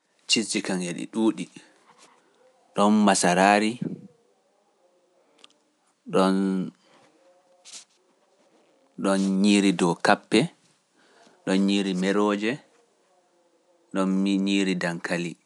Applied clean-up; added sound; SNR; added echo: none; none; none; none.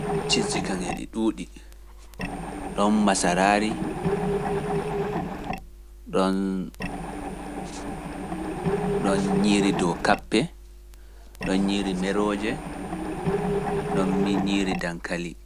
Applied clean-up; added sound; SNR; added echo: none; Mechanisms; 3 dB; none.